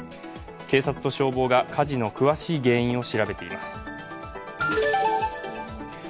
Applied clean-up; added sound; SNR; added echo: none; none; none; none.